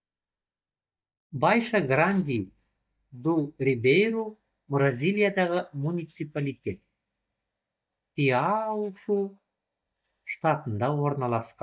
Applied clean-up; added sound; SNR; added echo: neural mask model DeepFilterNet 3.